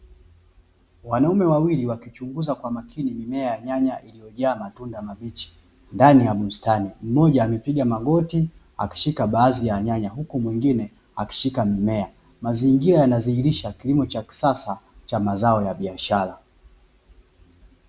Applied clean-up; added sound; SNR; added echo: none; none; none; none.